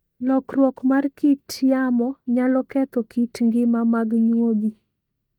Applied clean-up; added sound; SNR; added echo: neural mask model DeepFilterNet 3.